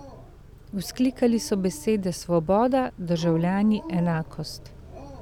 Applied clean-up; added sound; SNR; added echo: none; Dog + Idling / Accelerating, revving, vroom / Car; 16 dB; none.